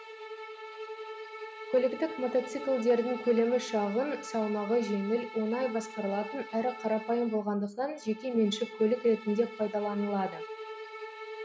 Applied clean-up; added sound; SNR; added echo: none; Bowed string instrument; 12 dB; none.